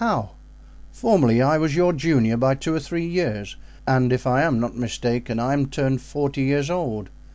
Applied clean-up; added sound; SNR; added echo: none; none; none; none.